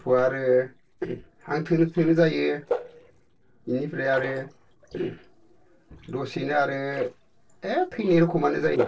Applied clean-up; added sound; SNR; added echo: neural separator model SepFormer DNS4.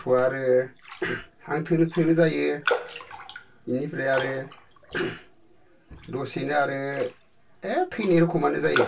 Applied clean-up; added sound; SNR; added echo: none; Raindrop; 10 dB; reverberation time 0.2 s.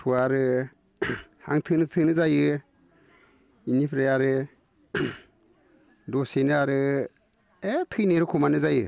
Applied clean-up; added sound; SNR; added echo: none; none; none; none.